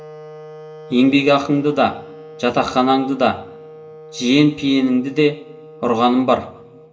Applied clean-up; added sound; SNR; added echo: none; Wind instrument, woodwind instrument; 19 dB; reverberation time 0.7 s.